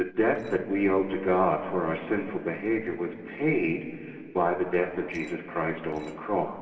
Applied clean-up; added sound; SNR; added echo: neural separator model SepFormer DNS4.